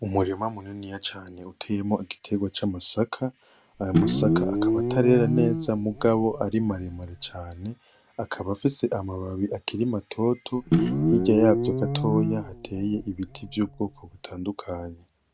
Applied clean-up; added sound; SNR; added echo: none; Guitar; 0 dB; none.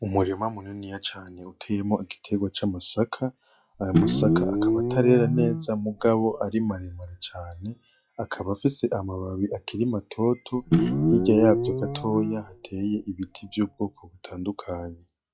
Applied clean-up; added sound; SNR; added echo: classical method log-MMSE.